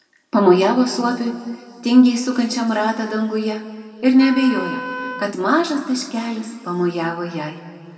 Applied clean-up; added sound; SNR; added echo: none; Wind instrument, woodwind instrument; 11 dB; reverberation time 2.2 s.